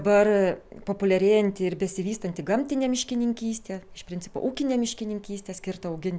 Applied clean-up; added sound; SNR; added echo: none; none; none; none.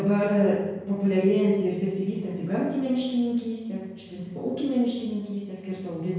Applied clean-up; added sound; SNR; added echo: none; none; none; reverberation time 1.0 s.